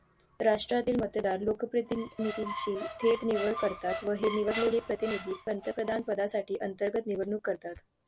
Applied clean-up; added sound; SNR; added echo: none; Squeak; 11 dB; none.